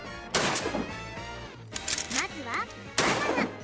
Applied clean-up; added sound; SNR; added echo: none; Gunshot, gunfire; -4 dB; none.